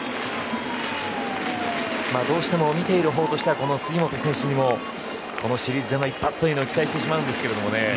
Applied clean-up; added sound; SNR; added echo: none; Motor vehicle (road) / Siren; 14 dB; none.